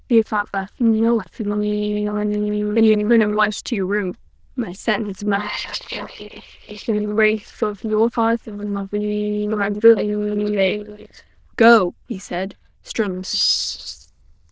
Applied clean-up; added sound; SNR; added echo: neural diffusion model UNIVERSE++.